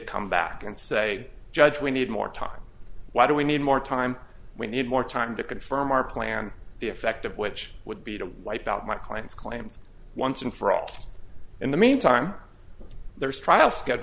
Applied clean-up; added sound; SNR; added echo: none; none; none; none.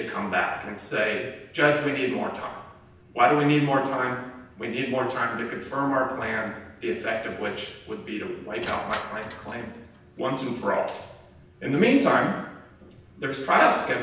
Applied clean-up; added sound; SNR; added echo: none; Crushing; 18 dB; reverberation time 0.9 s.